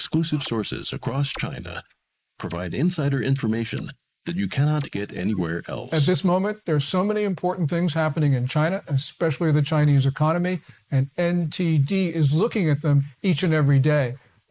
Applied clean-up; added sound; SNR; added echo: neural mask model Resemble Enhance denoiser.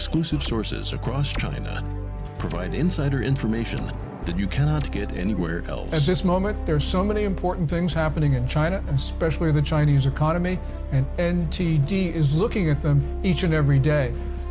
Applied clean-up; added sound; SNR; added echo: none; none; none; none.